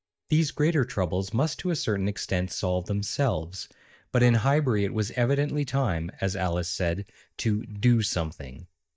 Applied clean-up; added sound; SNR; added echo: neural mask model DeepFilterNet 3.